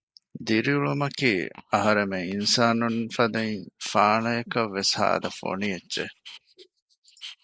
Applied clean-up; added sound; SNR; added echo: neural mask model Resemble Enhance denoiser.